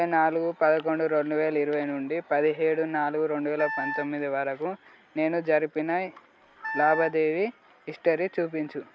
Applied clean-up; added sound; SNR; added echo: none; Wind instrument, woodwind instrument; 8 dB; none.